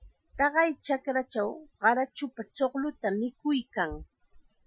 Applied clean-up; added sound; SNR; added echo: classical method Wiener filter.